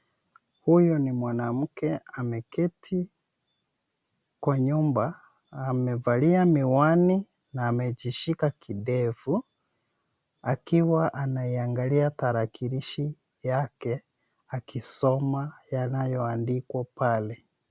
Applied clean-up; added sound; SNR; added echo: none; none; none; none.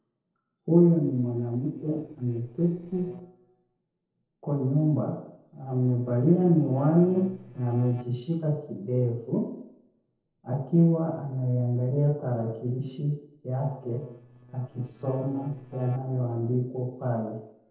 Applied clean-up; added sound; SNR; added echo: neural separator model SepFormer DNS4.